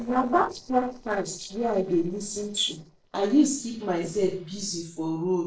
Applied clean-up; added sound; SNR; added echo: neural separator model SepFormer DNS4.